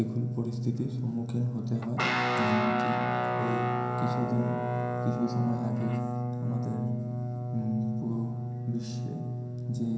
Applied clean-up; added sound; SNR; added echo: none; Guitar; -1 dB; reverberation time 0.7 s.